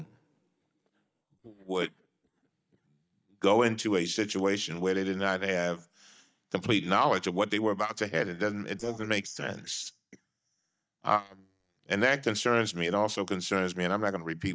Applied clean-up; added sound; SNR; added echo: neural mask model DeepFilterNet 3.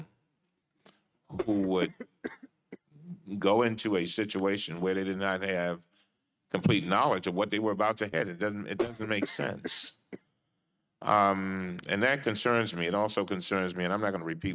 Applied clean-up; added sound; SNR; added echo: neural mask model RNNoise.